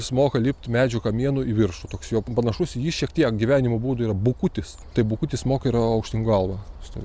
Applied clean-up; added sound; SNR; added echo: none; none; none; none.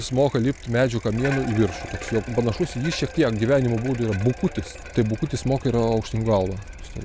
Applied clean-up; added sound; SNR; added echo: none; Bicycle; 16 dB; none.